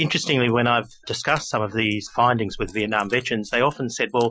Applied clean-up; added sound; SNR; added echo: classical method Wiener filter.